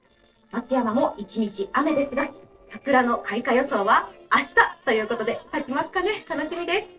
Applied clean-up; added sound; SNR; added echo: neural separator model SepFormer DNS4.